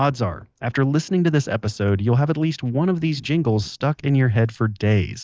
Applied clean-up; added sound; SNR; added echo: neural mask model DeepFilterNet 3.